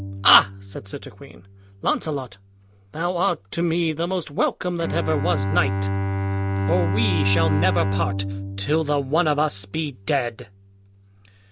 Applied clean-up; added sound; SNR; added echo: none; Bowed string instrument; 3 dB; none.